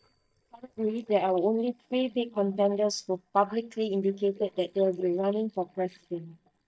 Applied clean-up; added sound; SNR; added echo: neural mask model DeepFilterNet 3.